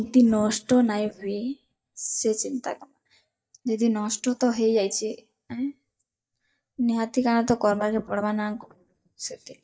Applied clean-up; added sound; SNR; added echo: neural mask model DeepFilterNet 3.